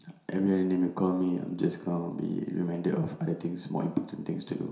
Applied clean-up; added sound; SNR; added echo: none; none; none; reverberation time 0.7 s.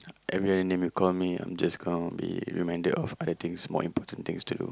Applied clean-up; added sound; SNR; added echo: none; none; none; none.